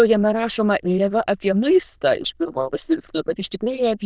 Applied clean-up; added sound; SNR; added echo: neural diffusion model UNIVERSE++.